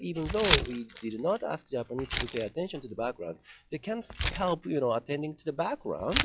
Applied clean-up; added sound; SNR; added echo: classical method log-MMSE.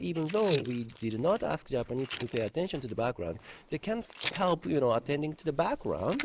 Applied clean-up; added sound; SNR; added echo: neural mask model Resemble Enhance denoiser.